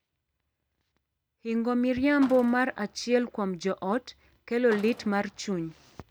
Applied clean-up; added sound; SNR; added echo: none; Car; 20 dB; none.